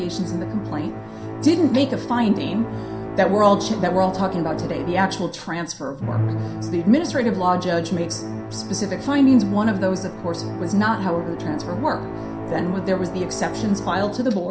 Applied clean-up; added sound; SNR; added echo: none; Musical instrument; 7 dB; reverberation time 0.3 s.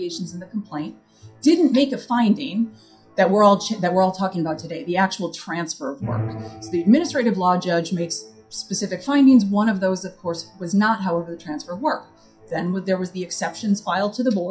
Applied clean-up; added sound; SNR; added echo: classical method WPE with log-MMSE.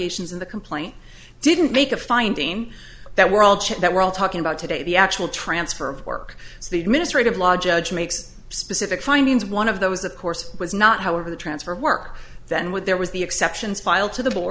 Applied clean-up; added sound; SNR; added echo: none; none; none; none.